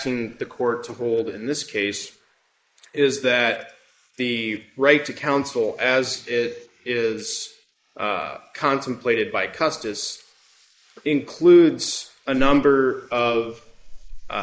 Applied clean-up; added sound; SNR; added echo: neural mask model Resemble Enhance denoiser.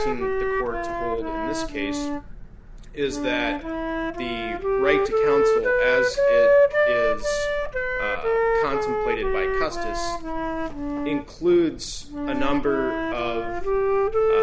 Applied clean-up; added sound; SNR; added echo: none; Wind instrument, woodwind instrument; -5 dB; none.